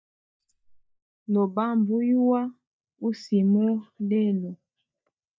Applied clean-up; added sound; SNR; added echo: neural mask model DeepFilterNet 3.